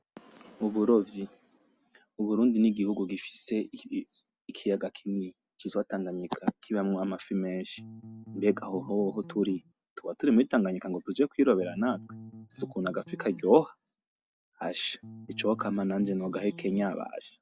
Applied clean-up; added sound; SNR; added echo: none; Bass guitar; 17 dB; none.